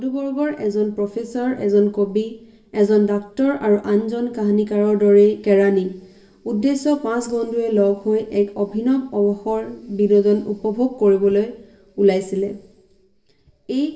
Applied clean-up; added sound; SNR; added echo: none; none; none; reverberation time 0.6 s.